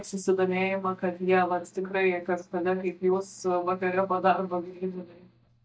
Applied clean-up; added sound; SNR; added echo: neural mask model DeepFilterNet 3.